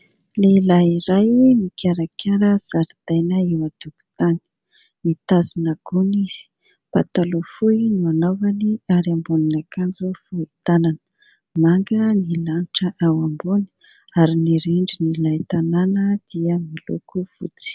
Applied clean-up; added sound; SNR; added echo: none; none; none; none.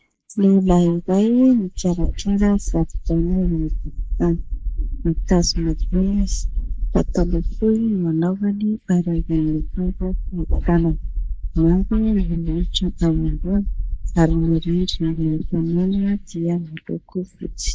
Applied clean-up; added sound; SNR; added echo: neural mask model Resemble Enhance denoiser.